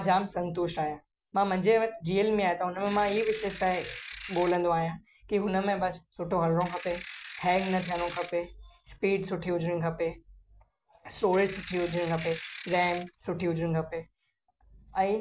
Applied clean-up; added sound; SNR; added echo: none; Ratchet, pawl / Percussion; 13 dB; none.